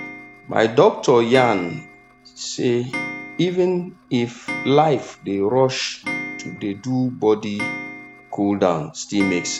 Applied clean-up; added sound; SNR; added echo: none; Clock; 13 dB; none.